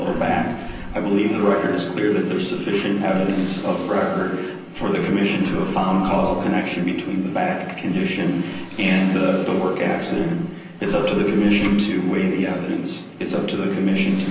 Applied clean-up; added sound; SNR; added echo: none; Breathing; 18 dB; reverberation time 0.6 s.